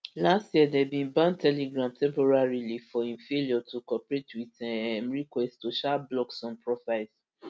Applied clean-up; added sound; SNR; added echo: none; none; none; none.